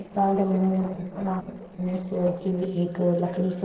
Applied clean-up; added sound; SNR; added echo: neural separator model SepFormer DNS4.